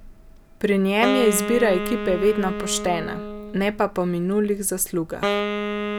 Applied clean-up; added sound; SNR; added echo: none; Wind instrument, woodwind instrument; 6 dB; none.